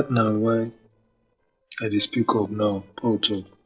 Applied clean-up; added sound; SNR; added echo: neural separator model SepFormer DNS4.